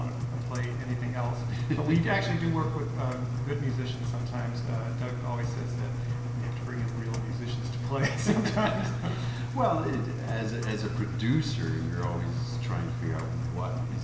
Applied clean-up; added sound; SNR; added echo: none; Engine; -1 dB; reverberation time 1.4 s.